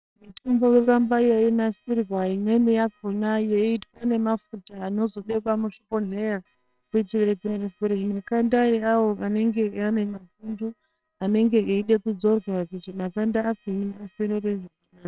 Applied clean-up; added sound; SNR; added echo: neural separator model SepFormer WHAMR!.